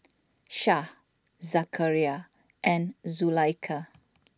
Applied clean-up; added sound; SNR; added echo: none; none; none; none.